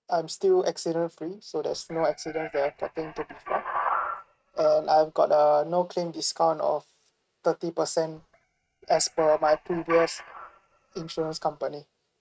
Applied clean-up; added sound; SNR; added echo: neural mask model RNNoise.